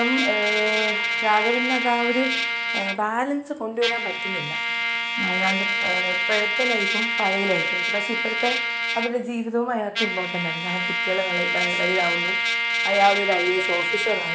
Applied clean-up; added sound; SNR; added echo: none; Trumpet; -1 dB; none.